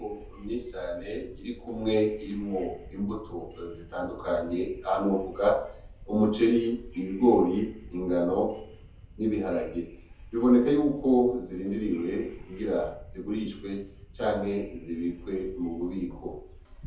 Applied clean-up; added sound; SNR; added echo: none; Subway, metro, underground / Wind; 18 dB; reverberation time 0.5 s.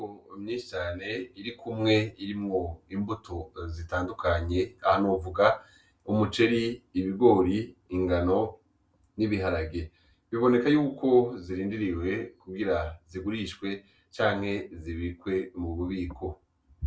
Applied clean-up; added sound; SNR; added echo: none; none; none; none.